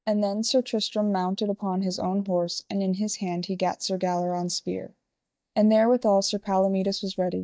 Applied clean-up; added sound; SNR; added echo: neural mask model DeepFilterNet 3.